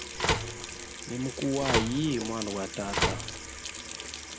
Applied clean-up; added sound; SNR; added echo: none; Sink (filling or washing) / Water tap, faucet + Telephone; -1 dB; none.